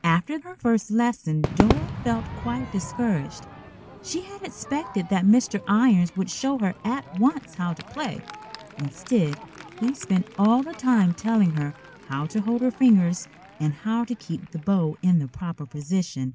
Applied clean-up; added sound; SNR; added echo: none; Crowd / Fireworks; 11 dB; none.